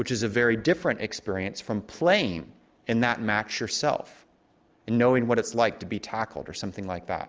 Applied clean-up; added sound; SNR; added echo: none; none; none; none.